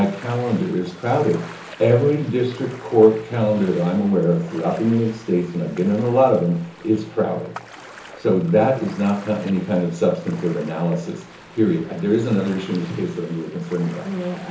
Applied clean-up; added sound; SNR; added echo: none; Ocean; 20 dB; reverberation time 0.7 s.